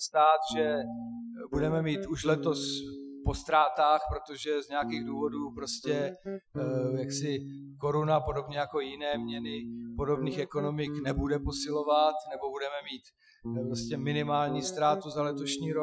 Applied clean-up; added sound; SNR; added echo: classical method Wiener filter.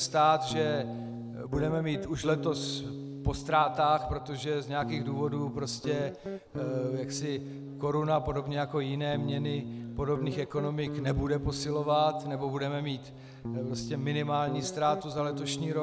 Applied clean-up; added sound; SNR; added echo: none; Guitar; 8 dB; none.